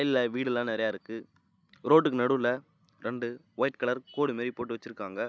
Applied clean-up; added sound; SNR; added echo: none; none; none; none.